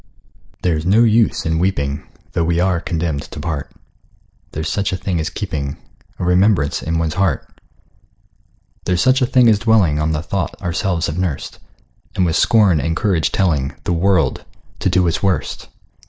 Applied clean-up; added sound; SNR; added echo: none; none; none; none.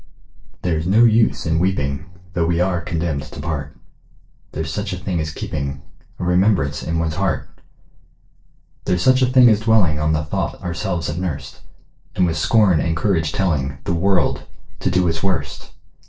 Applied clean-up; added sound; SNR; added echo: neural separator model SepFormer DNS4.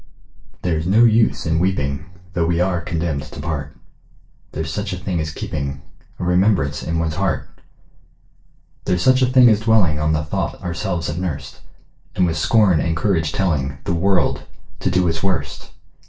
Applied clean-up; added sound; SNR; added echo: none; Tabla; 19 dB; reverberation time 0.2 s.